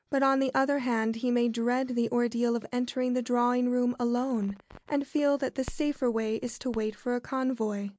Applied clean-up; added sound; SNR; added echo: none; Crackle; 20 dB; none.